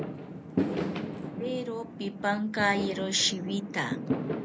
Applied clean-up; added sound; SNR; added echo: none; Fireworks; 2 dB; none.